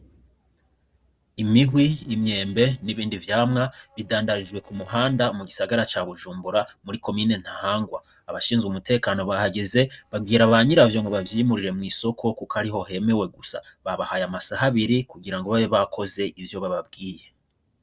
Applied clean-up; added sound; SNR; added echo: neural separator model SepFormer DNS4.